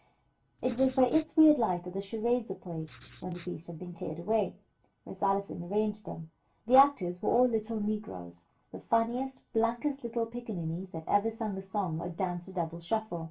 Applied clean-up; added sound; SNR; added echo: none; Writing; 18 dB; reverberation time 0.2 s.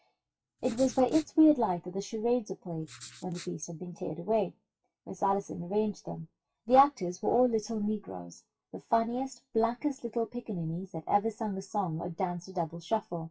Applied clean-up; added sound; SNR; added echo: classical method WPE with log-MMSE.